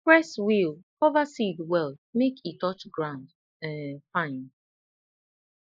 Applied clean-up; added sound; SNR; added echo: neural mask model Resemble Enhance denoiser.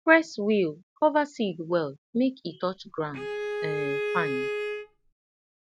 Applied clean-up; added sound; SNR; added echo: none; Bowed string instrument; 4 dB; none.